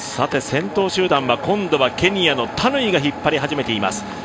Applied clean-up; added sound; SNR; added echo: none; none; none; none.